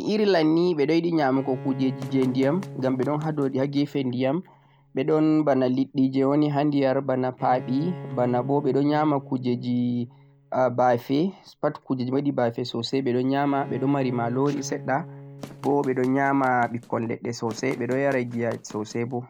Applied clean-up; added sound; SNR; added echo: none; Run + Bowed string instrument; 17 dB; none.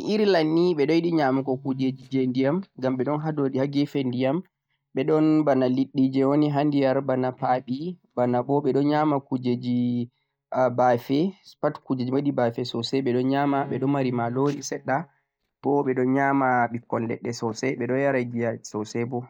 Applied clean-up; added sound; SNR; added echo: neural mask model DeepFilterNet 3.